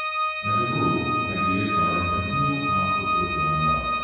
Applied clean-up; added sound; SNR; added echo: none; Organ; -4 dB; reverberation time 2.0 s.